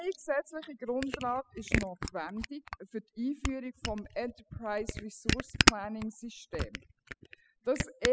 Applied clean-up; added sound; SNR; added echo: classical method spectral subtraction.